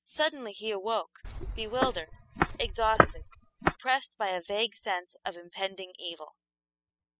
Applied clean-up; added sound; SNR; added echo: classical method spectral subtraction.